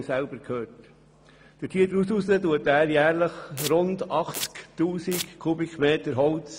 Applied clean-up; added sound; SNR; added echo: none; Domestic sounds, home sounds; 11 dB; none.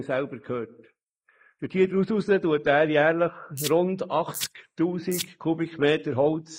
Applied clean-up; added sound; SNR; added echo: neural mask model Resemble Enhance denoiser.